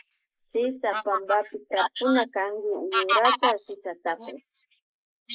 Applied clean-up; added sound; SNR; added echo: neural mask model Resemble Enhance denoiser.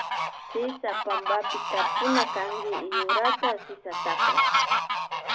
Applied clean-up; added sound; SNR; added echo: none; Fowl; -5 dB; none.